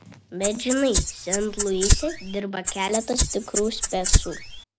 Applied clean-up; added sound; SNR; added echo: none; Rattle (instrument); -2 dB; none.